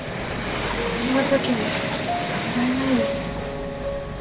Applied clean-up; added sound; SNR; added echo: none; Train; 3 dB; reverberation time 0.2 s.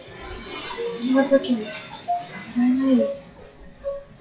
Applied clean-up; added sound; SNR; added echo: classical method WPE with log-MMSE.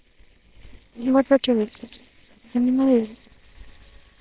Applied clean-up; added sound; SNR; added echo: neural separator model SepFormer WHAMR!.